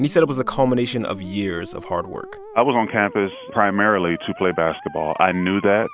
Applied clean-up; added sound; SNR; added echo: none; Musical instrument; 18 dB; none.